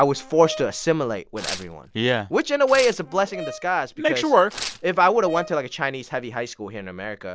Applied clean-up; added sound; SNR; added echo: none; Brass instrument + Tearing; 15 dB; none.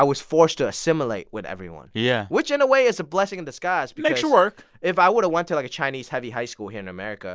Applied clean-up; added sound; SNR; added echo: none; none; none; none.